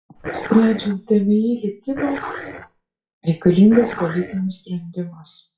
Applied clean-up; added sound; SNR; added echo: classical method WPE with log-MMSE.